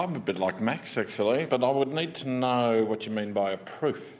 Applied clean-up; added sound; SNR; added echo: none; none; none; none.